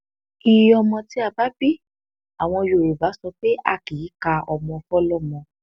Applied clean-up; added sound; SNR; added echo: none; none; none; none.